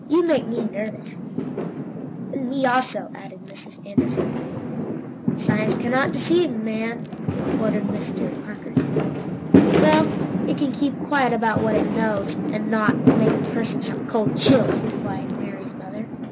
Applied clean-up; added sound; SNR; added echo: none; Fireworks; -2 dB; none.